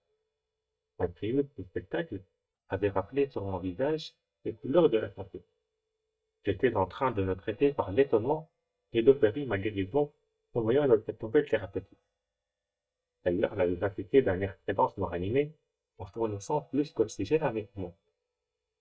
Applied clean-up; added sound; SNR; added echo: neural mask model DeepFilterNet 3.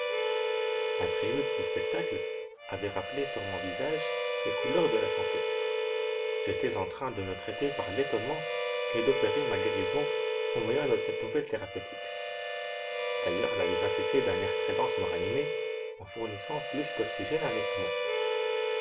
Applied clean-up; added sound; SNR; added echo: none; Harmonica; -4 dB; reverberation time 0.2 s.